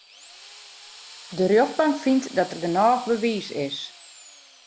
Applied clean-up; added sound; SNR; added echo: none; Drill; 19 dB; none.